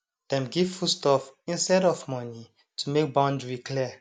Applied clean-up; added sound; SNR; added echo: none; none; none; none.